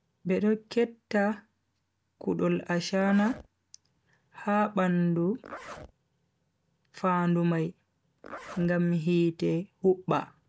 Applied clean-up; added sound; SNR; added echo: none; Zipper (clothing); 18 dB; none.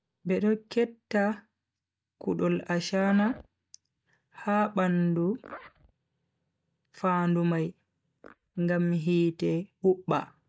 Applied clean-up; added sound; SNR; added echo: neural mask model DeepFilterNet 3.